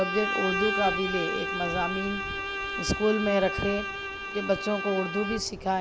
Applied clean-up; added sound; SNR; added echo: none; Bowed string instrument; 3 dB; none.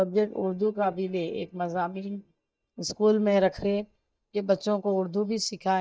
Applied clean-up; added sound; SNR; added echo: neural mask model DeepFilterNet 3.